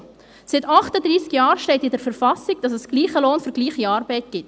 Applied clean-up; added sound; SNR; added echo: none; none; none; none.